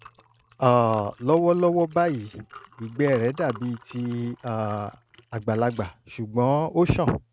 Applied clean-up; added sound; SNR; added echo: neural mask model RNNoise.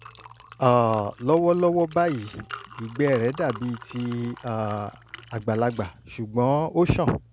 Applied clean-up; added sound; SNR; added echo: none; Liquid; 19 dB; none.